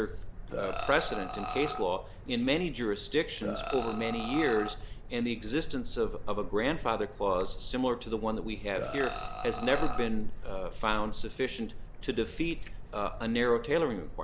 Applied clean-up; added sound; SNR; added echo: none; Burping, eructation; 7 dB; none.